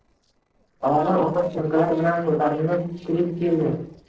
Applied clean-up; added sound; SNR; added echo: neural separator model SepFormer DNS4.